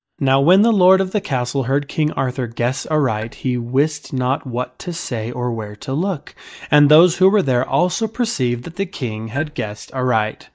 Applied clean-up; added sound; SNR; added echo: neural mask model DeepFilterNet 3.